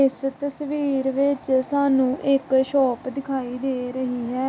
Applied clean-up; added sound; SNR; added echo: none; none; none; none.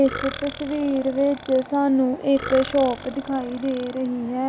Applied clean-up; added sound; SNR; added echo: none; Burping, eructation; 14 dB; none.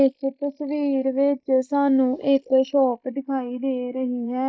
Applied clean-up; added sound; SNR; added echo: neural mask model Resemble Enhance denoiser.